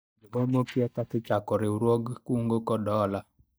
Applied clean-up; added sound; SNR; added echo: neural mask model DeepFilterNet 3.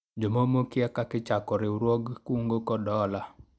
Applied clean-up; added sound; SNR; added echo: none; none; none; none.